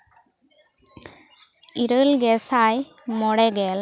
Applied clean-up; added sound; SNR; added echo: none; none; none; none.